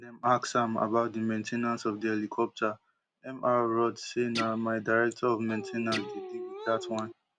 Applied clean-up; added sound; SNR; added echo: none; Dog + Guitar; 10 dB; none.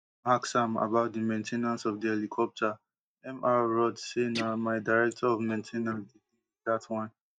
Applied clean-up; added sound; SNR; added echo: neural mask model DeepFilterNet 3.